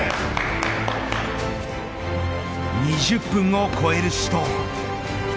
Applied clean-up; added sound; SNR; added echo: none; none; none; none.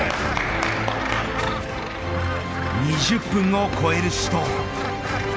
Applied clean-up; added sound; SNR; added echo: none; Gull, seagull; 9 dB; none.